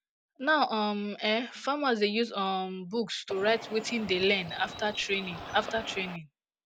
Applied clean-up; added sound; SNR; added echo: none; Bird; 12 dB; none.